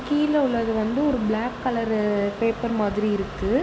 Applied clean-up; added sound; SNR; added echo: none; none; none; none.